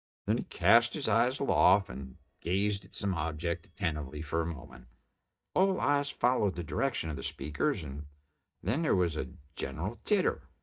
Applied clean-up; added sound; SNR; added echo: neural mask model DeepFilterNet 3.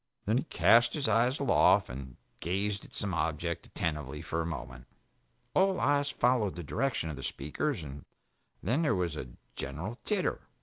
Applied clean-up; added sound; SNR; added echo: none; none; none; none.